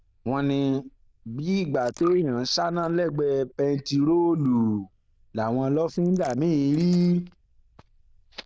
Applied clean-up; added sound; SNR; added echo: neural diffusion model UNIVERSE++.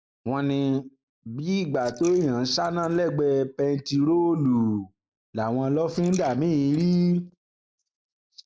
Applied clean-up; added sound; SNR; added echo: neural mask model Resemble Enhance denoiser.